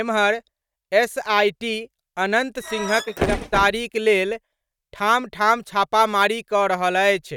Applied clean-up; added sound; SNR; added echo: neural mask model RNNoise.